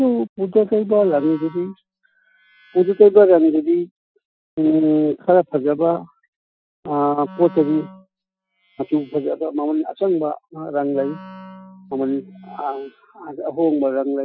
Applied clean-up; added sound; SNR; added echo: classical method Wiener filter.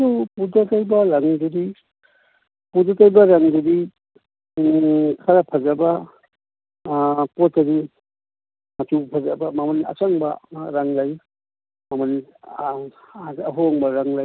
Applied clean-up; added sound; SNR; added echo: none; none; none; none.